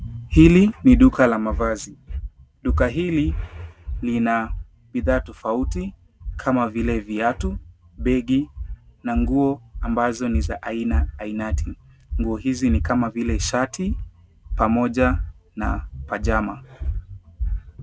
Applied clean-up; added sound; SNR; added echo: none; none; none; none.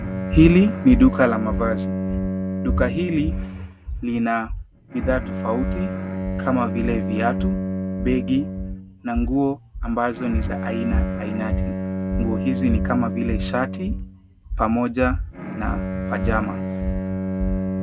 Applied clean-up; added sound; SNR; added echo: none; Bowed string instrument; 5 dB; none.